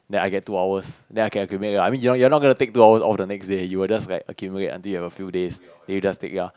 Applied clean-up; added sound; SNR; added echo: none; none; none; none.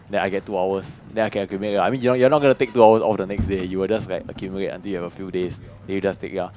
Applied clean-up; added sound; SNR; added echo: none; Sliding door; 16 dB; none.